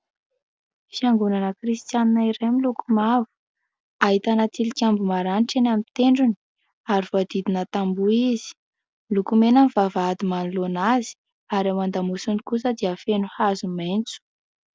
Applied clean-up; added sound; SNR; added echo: none; none; none; none.